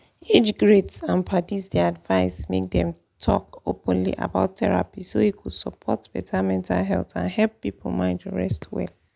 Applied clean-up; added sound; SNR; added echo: none; none; none; none.